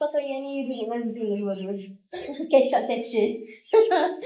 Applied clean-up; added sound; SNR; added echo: neural mask model Resemble Enhance denoiser.